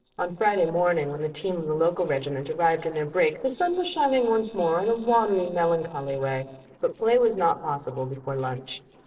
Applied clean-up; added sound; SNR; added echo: neural separator model SepFormer DNS4.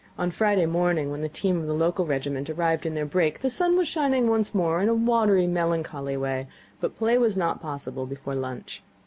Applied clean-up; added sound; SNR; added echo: none; none; none; none.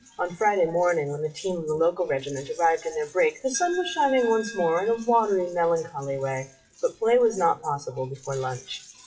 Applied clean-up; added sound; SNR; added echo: classical method WPE with log-MMSE.